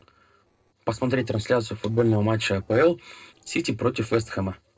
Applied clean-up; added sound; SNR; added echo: neural separator model SepFormer DNS4.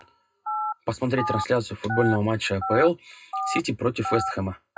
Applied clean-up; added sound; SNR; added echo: classical method WPE with log-MMSE.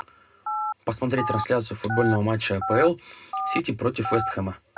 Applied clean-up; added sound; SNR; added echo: none; Telephone; 6 dB; reverberation time 0.2 s.